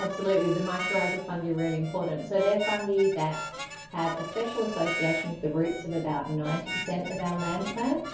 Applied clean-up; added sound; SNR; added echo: none; Harmonica; 8 dB; reverberation time 0.6 s.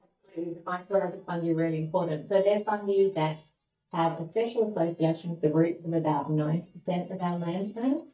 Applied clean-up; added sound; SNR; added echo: neural mask model DeepFilterNet 3.